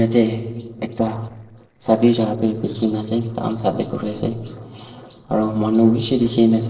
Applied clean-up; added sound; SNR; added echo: neural separator model SepFormer DNS4.